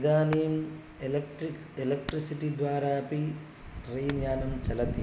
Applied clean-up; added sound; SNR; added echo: none; Hammer; 18 dB; none.